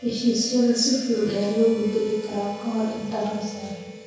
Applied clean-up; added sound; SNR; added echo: none; Harmonica; 17 dB; reverberation time 1.0 s.